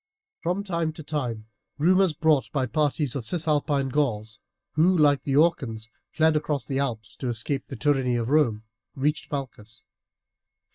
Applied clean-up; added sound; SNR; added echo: neural mask model DeepFilterNet 3.